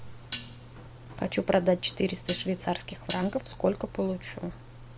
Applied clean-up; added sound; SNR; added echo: none; Dishes, pots, and pans; 13 dB; none.